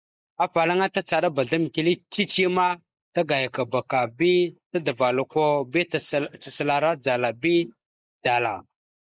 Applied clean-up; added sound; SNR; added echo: neural mask model Resemble Enhance denoiser.